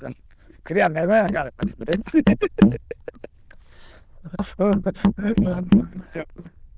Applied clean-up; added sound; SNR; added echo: neural diffusion model UNIVERSE++.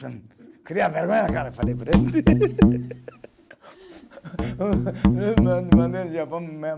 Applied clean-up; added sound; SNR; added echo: none; Musical instrument; -4 dB; none.